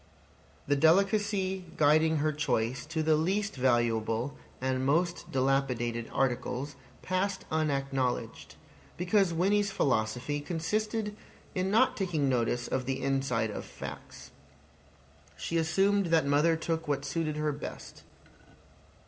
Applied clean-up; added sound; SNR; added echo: none; none; none; reverberation time 1.0 s.